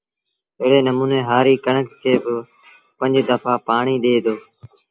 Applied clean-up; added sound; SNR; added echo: none; none; none; none.